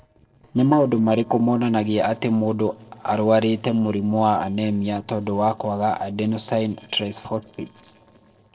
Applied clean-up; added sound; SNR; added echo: neural separator model SepFormer DNS4.